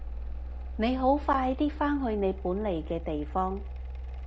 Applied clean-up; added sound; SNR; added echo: none; Mechanical fan; 7 dB; none.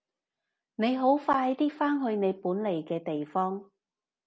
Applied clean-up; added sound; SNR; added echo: none; none; none; none.